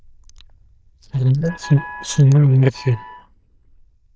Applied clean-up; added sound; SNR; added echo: neural diffusion model UNIVERSE++.